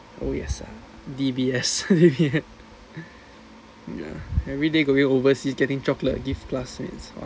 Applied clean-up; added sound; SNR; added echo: none; none; none; none.